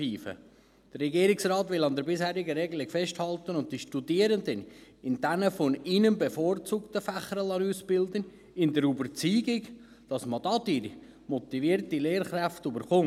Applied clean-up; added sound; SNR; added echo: none; none; none; none.